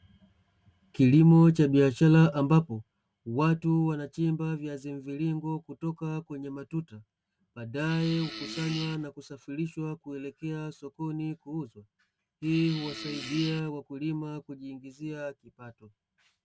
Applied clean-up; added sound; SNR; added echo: none; Fart; 12 dB; none.